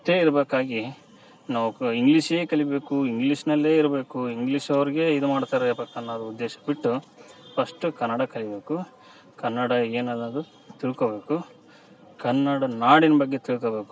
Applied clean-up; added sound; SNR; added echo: none; none; none; none.